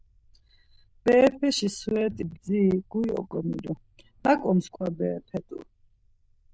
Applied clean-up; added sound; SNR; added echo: neural diffusion model UNIVERSE++.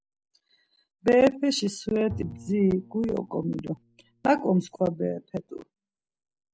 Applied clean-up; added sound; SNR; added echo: none; Bowed string instrument; 18 dB; none.